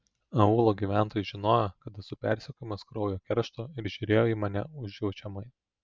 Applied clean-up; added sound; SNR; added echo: none; none; none; none.